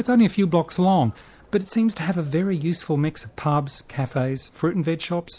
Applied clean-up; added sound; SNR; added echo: none; none; none; none.